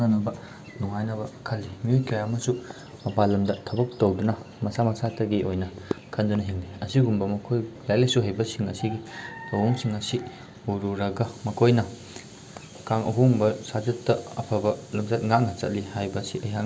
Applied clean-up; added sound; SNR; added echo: none; none; none; none.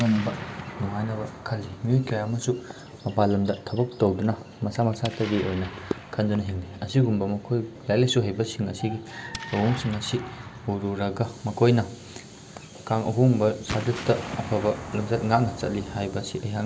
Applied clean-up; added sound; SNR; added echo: none; Explosion; 15 dB; none.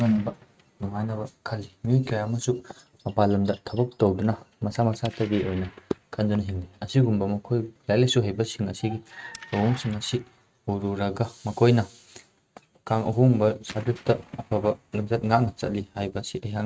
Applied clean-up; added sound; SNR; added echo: neural mask model RNNoise.